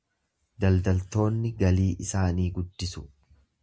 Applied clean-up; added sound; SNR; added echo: none; none; none; none.